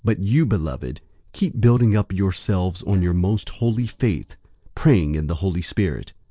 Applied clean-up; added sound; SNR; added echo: neural separator model SepFormer DNS4.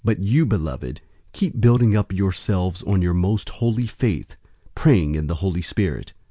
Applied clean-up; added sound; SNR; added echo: none; none; none; none.